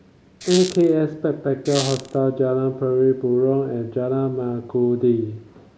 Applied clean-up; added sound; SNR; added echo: none; Squeak; 11 dB; none.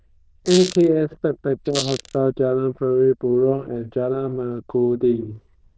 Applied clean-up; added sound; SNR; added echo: neural diffusion model UNIVERSE++.